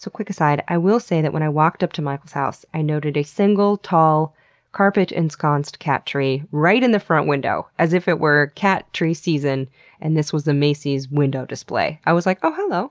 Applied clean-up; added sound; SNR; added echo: none; none; none; none.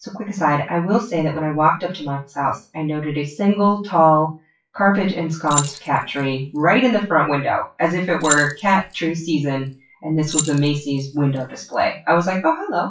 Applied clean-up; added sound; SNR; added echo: classical method WPE with log-MMSE.